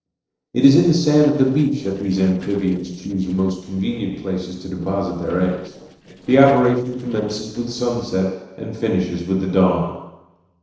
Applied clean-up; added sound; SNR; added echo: neural separator model SepFormer DNS4.